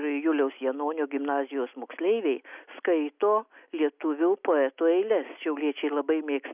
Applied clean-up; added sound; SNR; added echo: none; none; none; none.